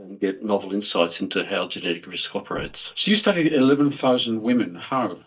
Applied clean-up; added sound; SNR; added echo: neural mask model DeepFilterNet 3.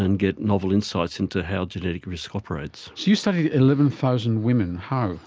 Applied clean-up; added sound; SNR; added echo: none; none; none; none.